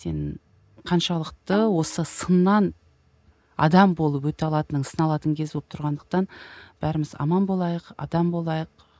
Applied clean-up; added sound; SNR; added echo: none; Tabla; 17 dB; none.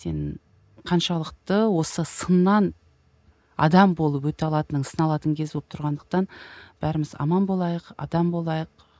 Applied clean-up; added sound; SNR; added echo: none; none; none; none.